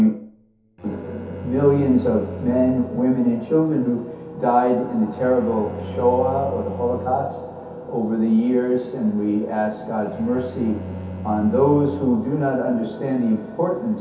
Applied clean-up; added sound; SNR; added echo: none; Bowed string instrument; 15 dB; reverberation time 0.5 s.